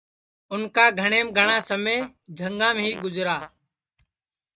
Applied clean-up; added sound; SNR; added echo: neural mask model DeepFilterNet 3.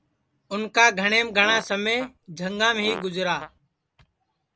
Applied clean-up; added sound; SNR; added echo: none; Fart; 15 dB; none.